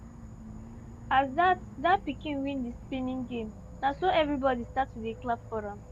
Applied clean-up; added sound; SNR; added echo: none; Insect / Frog; 13 dB; none.